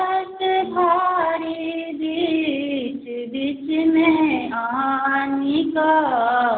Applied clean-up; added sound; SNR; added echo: none; none; none; none.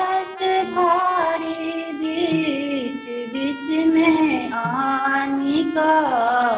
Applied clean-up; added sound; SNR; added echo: none; Snare drum + Trumpet; 16 dB; none.